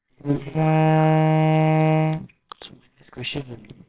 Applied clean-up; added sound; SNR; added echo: neural separator model SepFormer WHAMR!.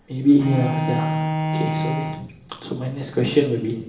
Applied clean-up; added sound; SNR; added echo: none; Bowed string instrument; 4 dB; reverberation time 1.1 s.